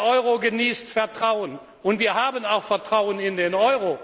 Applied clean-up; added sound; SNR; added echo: none; none; none; none.